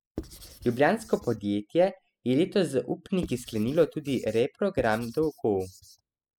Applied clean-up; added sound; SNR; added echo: classical method spectral subtraction.